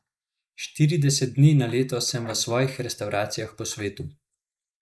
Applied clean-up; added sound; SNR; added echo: neural mask model Resemble Enhance denoiser.